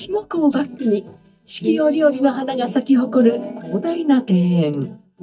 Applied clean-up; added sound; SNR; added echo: neural mask model DeepFilterNet 3.